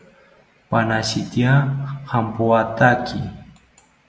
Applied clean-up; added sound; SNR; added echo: none; none; none; none.